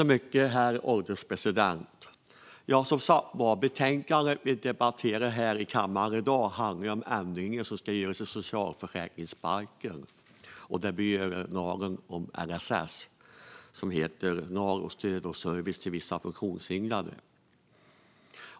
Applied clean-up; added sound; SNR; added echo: none; none; none; none.